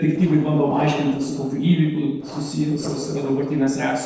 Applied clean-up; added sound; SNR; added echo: neural separator model SepFormer DNS4.